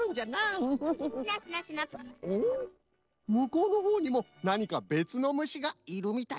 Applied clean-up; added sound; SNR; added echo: neural separator model SepFormer DNS4.